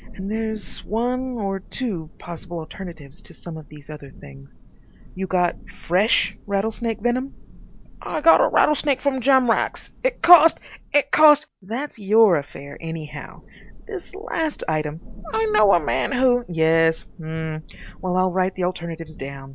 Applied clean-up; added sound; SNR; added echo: none; Thunder / Rain; 18 dB; none.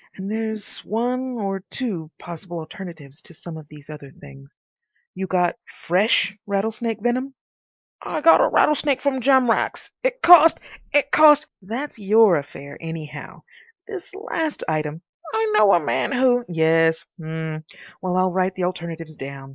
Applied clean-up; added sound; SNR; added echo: neural mask model Resemble Enhance denoiser.